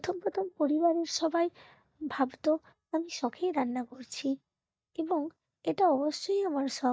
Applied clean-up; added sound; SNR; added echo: neural mask model DeepFilterNet 3.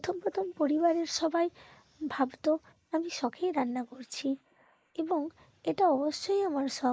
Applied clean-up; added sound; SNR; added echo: neural mask model Resemble Enhance denoiser.